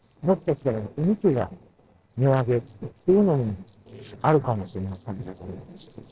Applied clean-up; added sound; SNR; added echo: neural separator model SepFormer DNS4.